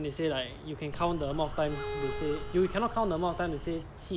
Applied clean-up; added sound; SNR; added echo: none; Bowed string instrument + Crow; 7 dB; none.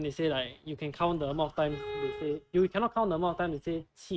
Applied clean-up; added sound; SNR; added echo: neural mask model RNNoise.